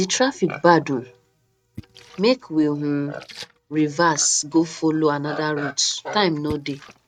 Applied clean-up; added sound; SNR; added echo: neural mask model RNNoise.